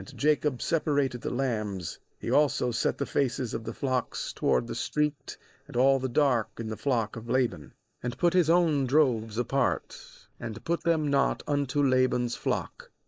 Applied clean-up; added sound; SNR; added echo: neural mask model Resemble Enhance denoiser.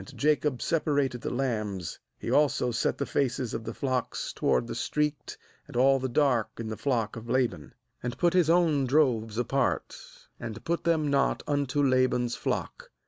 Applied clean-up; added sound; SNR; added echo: none; none; none; none.